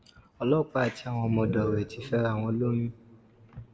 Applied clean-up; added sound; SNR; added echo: none; none; none; reverberation time 2.2 s.